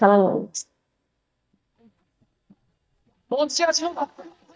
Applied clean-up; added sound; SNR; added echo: neural mask model DeepFilterNet 3.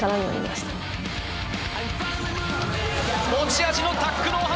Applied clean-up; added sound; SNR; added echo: none; none; none; none.